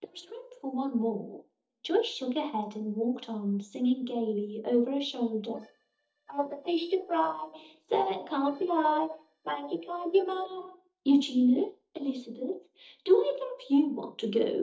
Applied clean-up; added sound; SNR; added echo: neural mask model DeepFilterNet 3.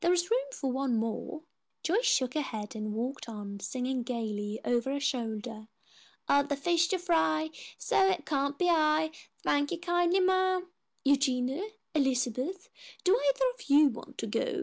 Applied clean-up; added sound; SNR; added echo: none; none; none; none.